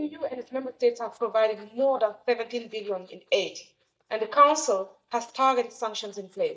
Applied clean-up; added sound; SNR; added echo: neural mask model DeepFilterNet 3.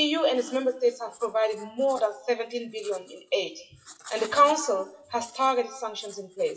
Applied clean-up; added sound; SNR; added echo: classical method WPE with log-MMSE.